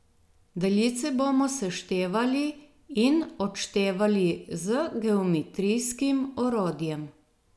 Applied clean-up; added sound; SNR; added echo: none; none; none; none.